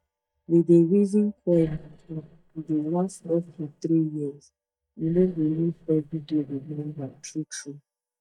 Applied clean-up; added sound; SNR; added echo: neural mask model DeepFilterNet 3.